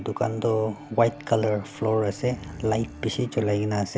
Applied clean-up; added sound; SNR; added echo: none; Bowed string instrument + Breathing; 17 dB; none.